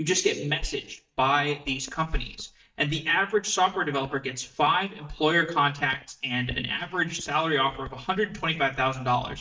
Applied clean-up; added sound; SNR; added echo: neural mask model DeepFilterNet 3.